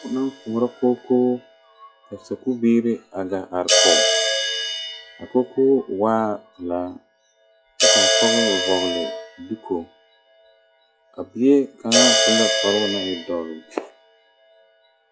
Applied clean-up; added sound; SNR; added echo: classical method log-MMSE.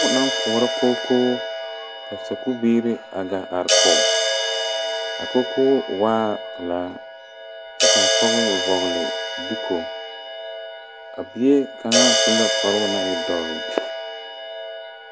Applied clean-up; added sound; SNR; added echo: none; Crash cymbal; -1 dB; none.